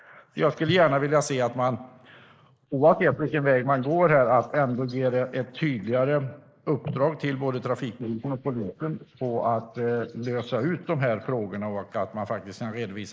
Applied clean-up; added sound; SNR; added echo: neural mask model Resemble Enhance denoiser.